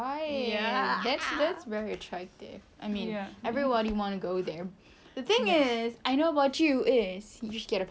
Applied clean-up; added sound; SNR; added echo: none; none; none; none.